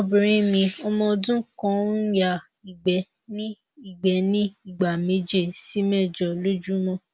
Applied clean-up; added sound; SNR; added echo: none; none; none; none.